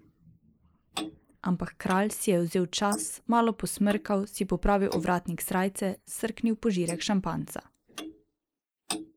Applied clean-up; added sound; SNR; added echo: neural mask model Resemble Enhance denoiser.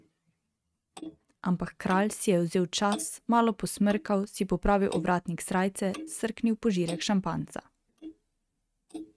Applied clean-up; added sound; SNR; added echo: neural mask model RNNoise.